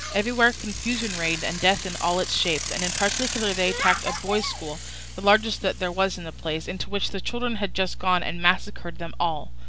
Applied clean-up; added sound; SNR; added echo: none; Bicycle; 5 dB; none.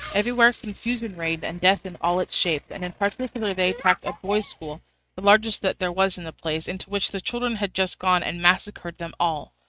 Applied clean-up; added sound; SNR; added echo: neural mask model RNNoise.